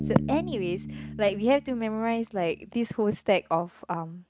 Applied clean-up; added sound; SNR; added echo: neural mask model RNNoise.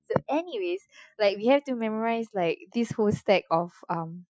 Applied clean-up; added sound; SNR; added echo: classical method Wiener filter.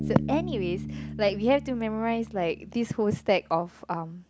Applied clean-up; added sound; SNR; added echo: none; Bass guitar; 10 dB; none.